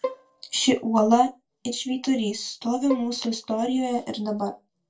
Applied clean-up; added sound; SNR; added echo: neural separator model SepFormer DNS4.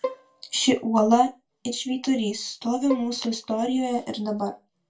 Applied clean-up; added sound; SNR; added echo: none; Bowed string instrument; 13 dB; reverberation time 0.2 s.